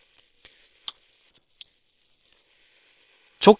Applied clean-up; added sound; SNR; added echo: neural separator model SepFormer WHAM!.